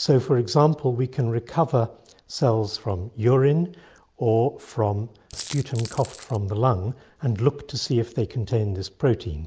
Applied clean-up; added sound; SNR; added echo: none; Coin (dropping); 16 dB; none.